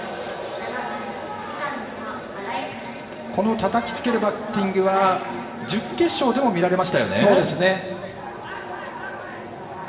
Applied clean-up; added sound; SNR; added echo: none; none; none; reverberation time 2.0 s.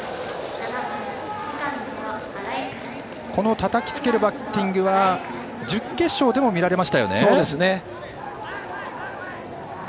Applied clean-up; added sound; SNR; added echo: none; none; none; none.